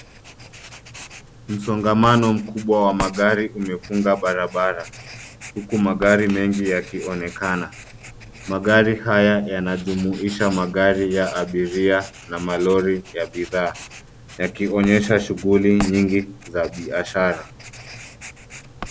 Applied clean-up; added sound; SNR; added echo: none; Writing; 16 dB; none.